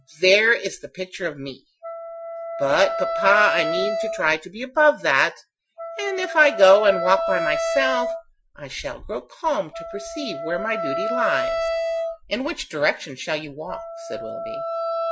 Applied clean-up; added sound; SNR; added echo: classical method Wiener filter.